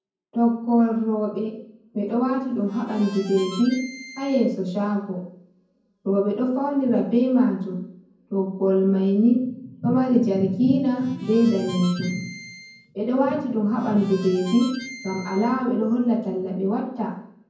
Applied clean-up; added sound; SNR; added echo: none; Harmonica; 17 dB; reverberation time 0.9 s.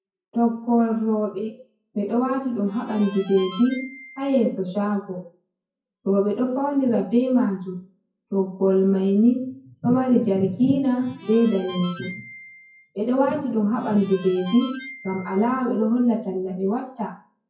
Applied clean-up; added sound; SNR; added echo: classical method WPE with log-MMSE.